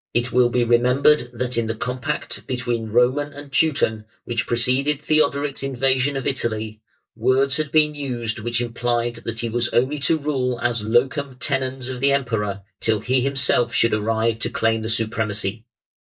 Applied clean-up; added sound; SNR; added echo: neural mask model DeepFilterNet 3.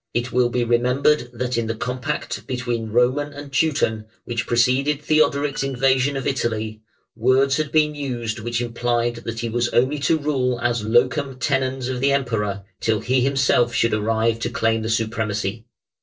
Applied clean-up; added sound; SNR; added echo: neural separator model SepFormer DNS4.